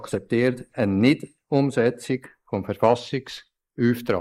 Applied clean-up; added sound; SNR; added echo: neural mask model Resemble Enhance denoiser.